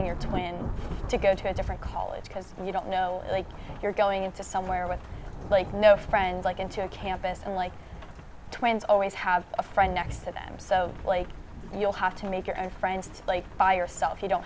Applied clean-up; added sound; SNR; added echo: none; Rain / Thunderstorm; 10 dB; none.